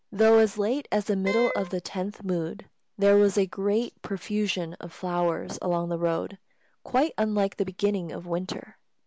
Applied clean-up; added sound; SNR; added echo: none; Wind instrument, woodwind instrument; 9 dB; none.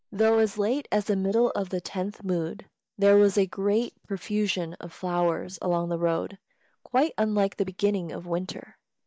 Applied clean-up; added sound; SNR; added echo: neural mask model DeepFilterNet 3.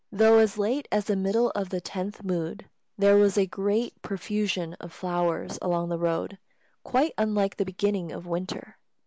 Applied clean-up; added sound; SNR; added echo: neural mask model Resemble Enhance denoiser.